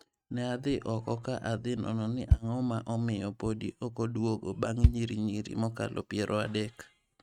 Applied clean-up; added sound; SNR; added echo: neural mask model RNNoise.